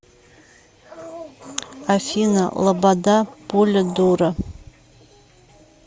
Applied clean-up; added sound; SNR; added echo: none; none; none; none.